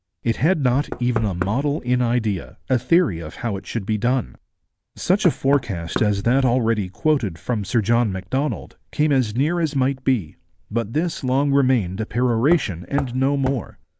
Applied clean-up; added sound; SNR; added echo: none; Knock; 16 dB; none.